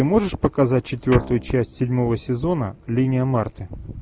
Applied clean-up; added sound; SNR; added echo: none; Guitar; 14 dB; none.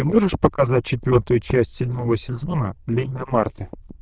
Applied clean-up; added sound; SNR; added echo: neural diffusion model UNIVERSE++.